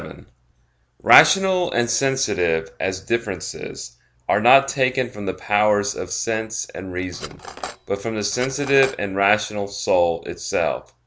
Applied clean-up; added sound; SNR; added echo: none; Cutlery, silverware; 14 dB; none.